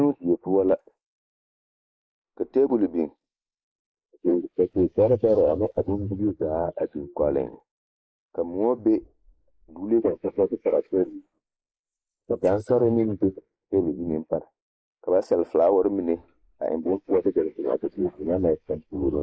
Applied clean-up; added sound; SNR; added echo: neural mask model Resemble Enhance denoiser.